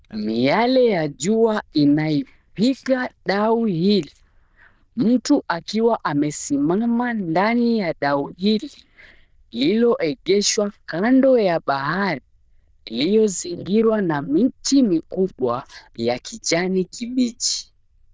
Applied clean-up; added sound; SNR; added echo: neural diffusion model UNIVERSE++.